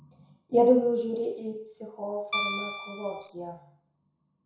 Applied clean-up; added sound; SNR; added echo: none; Guitar; 4 dB; reverberation time 0.6 s.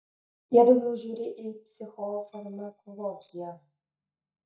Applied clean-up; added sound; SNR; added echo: neural mask model DeepFilterNet 3.